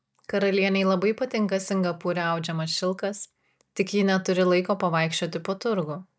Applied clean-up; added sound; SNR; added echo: none; none; none; none.